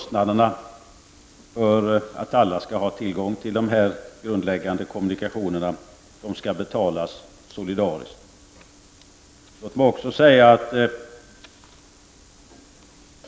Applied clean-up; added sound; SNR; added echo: none; none; none; none.